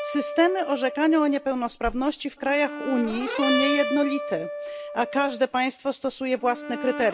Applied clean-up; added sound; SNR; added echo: none; Brass instrument; 7 dB; none.